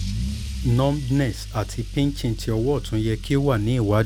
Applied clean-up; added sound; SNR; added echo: none; Engine starting / Accelerating, revving, vroom / Car; 8 dB; none.